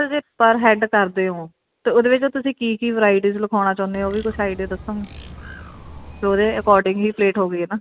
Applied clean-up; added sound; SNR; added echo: none; Bird; 17 dB; none.